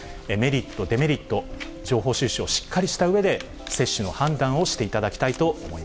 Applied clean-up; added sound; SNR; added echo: none; none; none; none.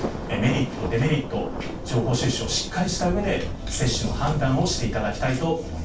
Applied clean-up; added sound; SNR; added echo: none; Thunder; 6 dB; reverberation time 0.2 s.